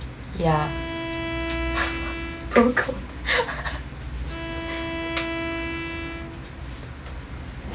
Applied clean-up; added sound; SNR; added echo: none; Bowed string instrument; 6 dB; none.